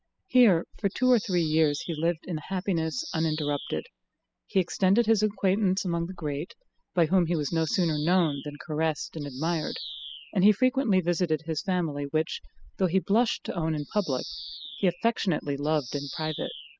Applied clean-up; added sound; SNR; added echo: classical method spectral subtraction.